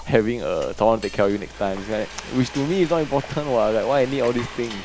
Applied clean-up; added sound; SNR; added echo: none; Frying (food); 14 dB; none.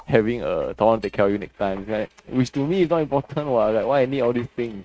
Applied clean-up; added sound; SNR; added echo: neural mask model RNNoise.